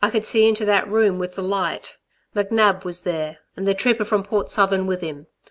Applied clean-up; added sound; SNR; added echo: none; none; none; none.